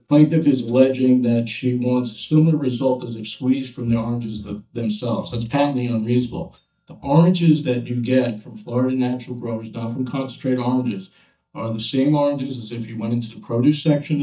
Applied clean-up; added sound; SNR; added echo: neural mask model DeepFilterNet 3.